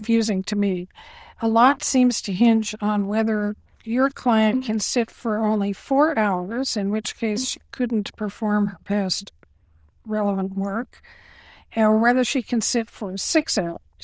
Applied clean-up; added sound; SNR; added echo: neural diffusion model UNIVERSE++.